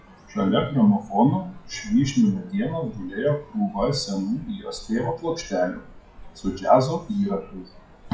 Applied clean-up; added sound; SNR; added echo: classical method WPE with log-MMSE.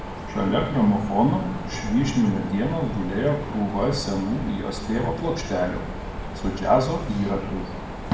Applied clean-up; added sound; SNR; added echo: none; Mechanisms; 8 dB; reverberation time 0.7 s.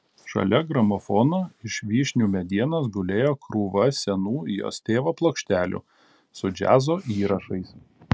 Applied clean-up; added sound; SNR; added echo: none; none; none; none.